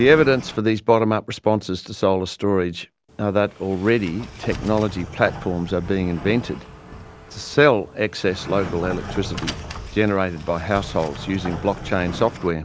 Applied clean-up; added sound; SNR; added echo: none; Sliding door; 14 dB; none.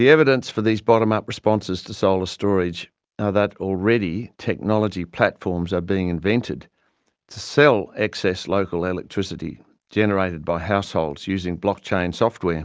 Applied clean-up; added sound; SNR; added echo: none; none; none; none.